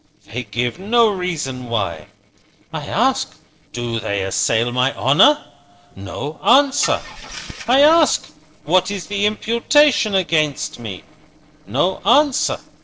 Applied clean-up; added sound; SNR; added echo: neural separator model SepFormer DNS4.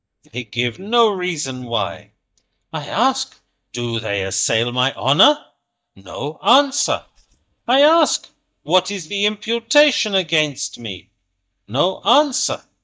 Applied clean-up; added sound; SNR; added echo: neural mask model DeepFilterNet 3.